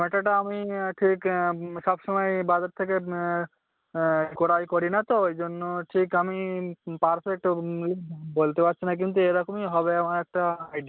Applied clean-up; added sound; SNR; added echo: none; none; none; none.